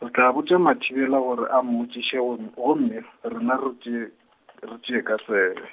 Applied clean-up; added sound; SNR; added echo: none; none; none; none.